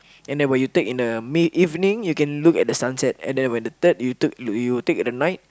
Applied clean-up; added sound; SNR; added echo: none; none; none; none.